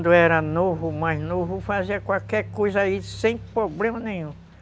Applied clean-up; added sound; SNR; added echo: none; none; none; none.